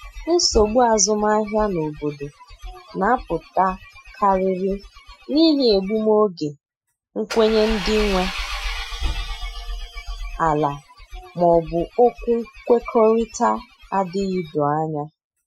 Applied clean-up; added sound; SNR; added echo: classical method Wiener filter.